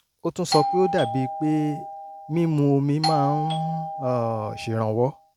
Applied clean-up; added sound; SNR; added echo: none; Doorbell; 5 dB; none.